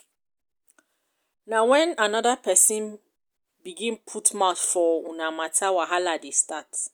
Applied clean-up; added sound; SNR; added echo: none; none; none; none.